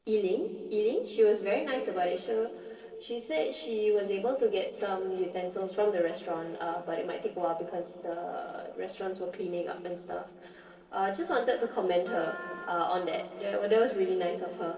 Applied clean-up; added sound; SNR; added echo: neural separator model SepFormer DNS4.